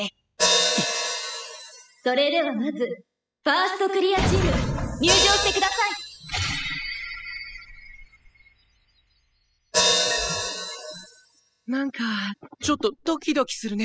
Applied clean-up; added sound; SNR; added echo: classical method spectral subtraction.